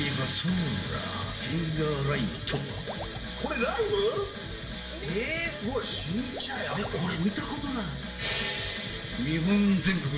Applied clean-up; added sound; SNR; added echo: none; Water / Liquid; 19 dB; reverberation time 0.5 s.